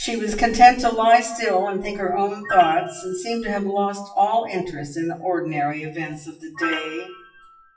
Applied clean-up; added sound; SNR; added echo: classical method WPE with log-MMSE.